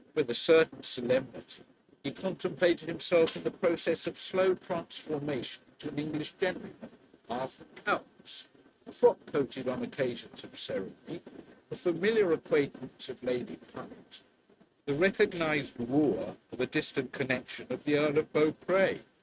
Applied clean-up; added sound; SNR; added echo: neural mask model RNNoise.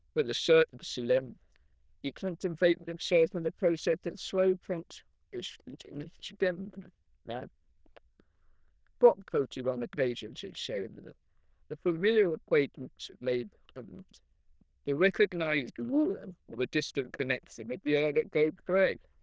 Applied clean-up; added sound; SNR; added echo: neural diffusion model UNIVERSE++.